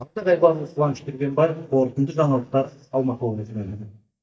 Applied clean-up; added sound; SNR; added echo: neural mask model DeepFilterNet 3.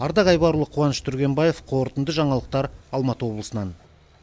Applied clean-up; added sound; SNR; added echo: none; none; none; none.